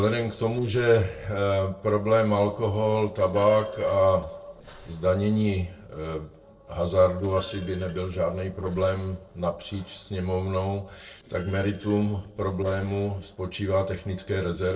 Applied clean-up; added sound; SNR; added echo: neural separator model SepFormer DNS4.